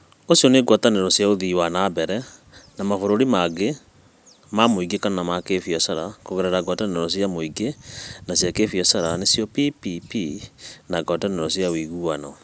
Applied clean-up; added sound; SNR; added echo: none; none; none; none.